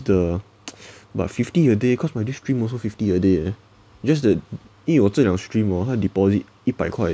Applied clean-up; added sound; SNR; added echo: none; none; none; none.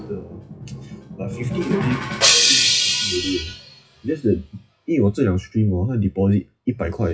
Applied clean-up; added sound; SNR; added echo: classical method WPE with log-MMSE.